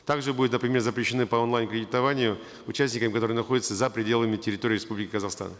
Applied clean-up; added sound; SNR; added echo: none; none; none; none.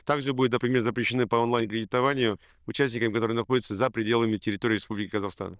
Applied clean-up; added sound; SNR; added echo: neural diffusion model UNIVERSE++.